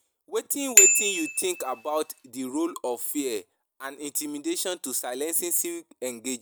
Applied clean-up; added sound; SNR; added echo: none; Bicycle bell; -4 dB; none.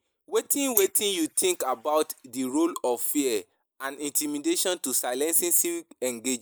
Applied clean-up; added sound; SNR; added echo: neural mask model Resemble Enhance denoiser.